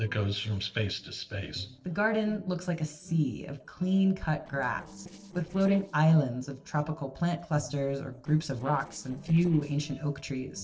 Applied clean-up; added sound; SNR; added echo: neural separator model SepFormer DNS4.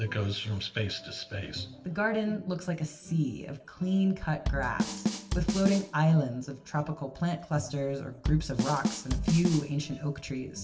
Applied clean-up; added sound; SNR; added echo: none; Drum kit; 3 dB; reverberation time 0.6 s.